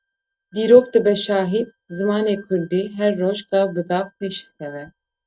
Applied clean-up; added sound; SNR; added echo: neural mask model RNNoise.